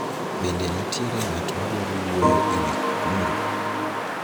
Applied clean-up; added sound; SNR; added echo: none; Wind + Organ; -5 dB; none.